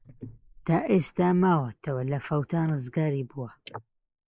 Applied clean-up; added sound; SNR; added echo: neural mask model Resemble Enhance denoiser.